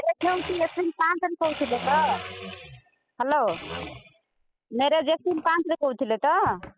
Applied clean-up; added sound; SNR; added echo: classical method spectral subtraction.